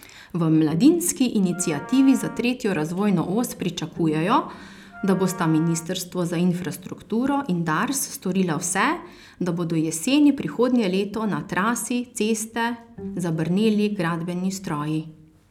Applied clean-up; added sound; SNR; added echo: none; Bowed string instrument + Wind instrument, woodwind instrument; 17 dB; none.